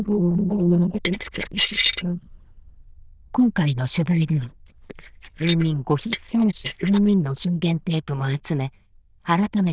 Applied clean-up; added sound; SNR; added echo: neural diffusion model UNIVERSE++.